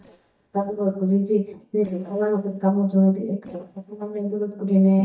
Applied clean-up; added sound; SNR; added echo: neural mask model DeepFilterNet 3.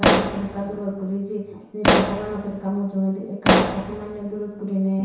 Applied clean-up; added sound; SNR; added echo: none; Explosion; -3 dB; reverberation time 0.7 s.